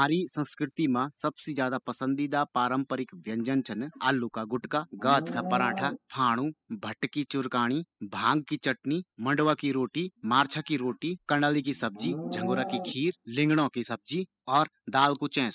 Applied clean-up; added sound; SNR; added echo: classical method spectral subtraction.